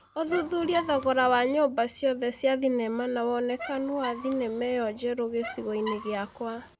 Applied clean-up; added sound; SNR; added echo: none; Squeak; 14 dB; none.